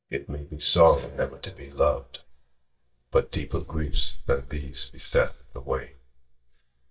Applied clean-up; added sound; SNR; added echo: neural mask model DeepFilterNet 3.